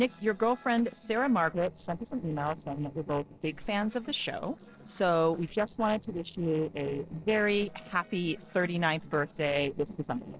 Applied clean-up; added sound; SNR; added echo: neural separator model SepFormer DNS4.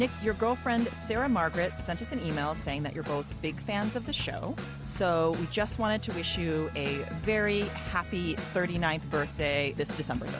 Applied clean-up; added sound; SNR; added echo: none; none; none; none.